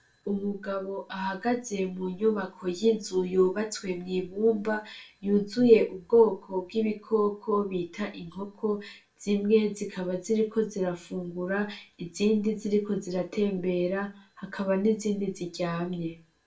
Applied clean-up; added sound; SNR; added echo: none; none; none; reverberation time 0.3 s.